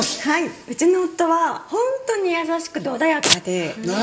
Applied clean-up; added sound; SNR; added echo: none; Domestic sounds, home sounds; 0 dB; reverberation time 1.9 s.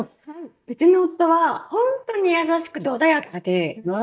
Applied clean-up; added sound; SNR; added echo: neural mask model DeepFilterNet 3.